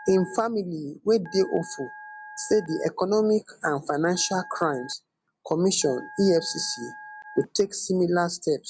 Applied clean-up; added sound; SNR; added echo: none; Telephone; 19 dB; none.